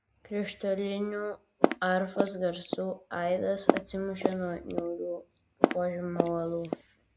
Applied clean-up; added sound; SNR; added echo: none; Walk, footsteps; -1 dB; none.